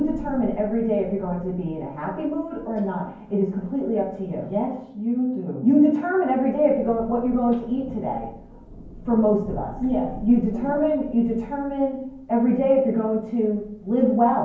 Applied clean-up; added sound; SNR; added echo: none; Thunder / Rain; 18 dB; reverberation time 0.9 s.